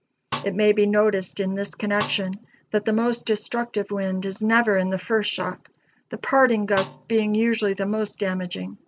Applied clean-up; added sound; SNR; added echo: none; Snare drum; 12 dB; none.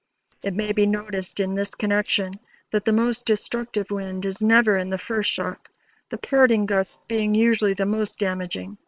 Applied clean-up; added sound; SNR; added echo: neural separator model SepFormer WHAM!.